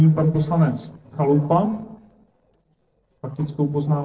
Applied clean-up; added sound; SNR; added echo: neural separator model SepFormer DNS4.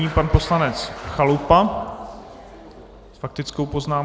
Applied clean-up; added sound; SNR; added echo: none; none; none; none.